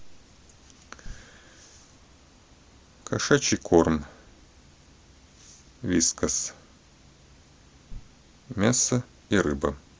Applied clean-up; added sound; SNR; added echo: none; Bass drum; 17 dB; none.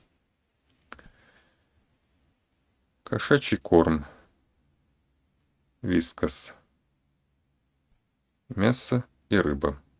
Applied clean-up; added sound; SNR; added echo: neural mask model RNNoise.